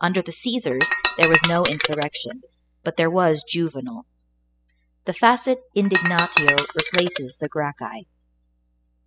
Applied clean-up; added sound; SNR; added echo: classical method spectral subtraction.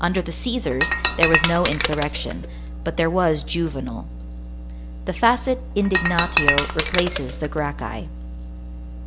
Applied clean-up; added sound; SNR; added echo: none; Shatter; 2 dB; none.